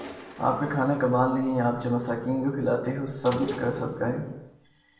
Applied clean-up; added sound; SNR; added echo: none; Mechanisms; 14 dB; reverberation time 0.8 s.